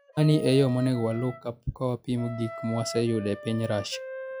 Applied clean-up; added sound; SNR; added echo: classical method log-MMSE.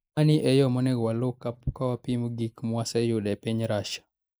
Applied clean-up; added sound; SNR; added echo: neural mask model Resemble Enhance denoiser.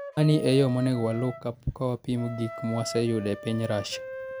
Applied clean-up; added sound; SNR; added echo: none; Wind instrument, woodwind instrument; 13 dB; none.